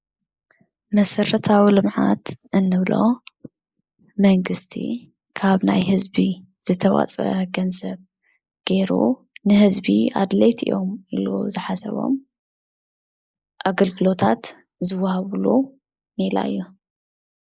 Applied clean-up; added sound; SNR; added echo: neural mask model Resemble Enhance denoiser.